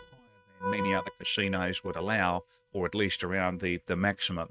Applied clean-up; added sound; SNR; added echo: neural mask model RNNoise.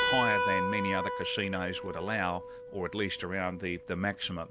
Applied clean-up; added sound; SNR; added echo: none; Keyboard (musical); 1 dB; none.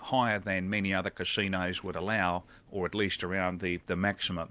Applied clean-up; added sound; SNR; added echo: none; none; none; none.